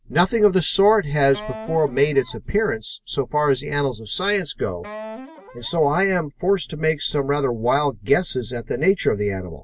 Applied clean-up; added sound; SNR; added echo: none; Wind instrument, woodwind instrument; 16 dB; none.